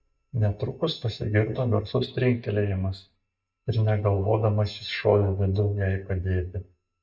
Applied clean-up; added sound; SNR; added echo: neural mask model DeepFilterNet 3.